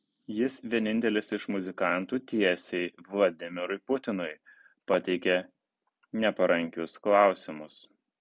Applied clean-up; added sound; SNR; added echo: none; none; none; none.